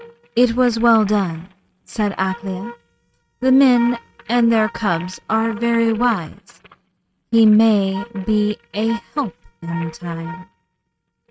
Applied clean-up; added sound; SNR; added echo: neural mask model RNNoise.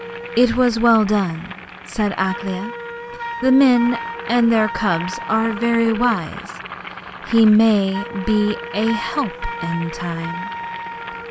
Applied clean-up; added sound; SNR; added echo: none; Boiling + Wind instrument, woodwind instrument; 11 dB; none.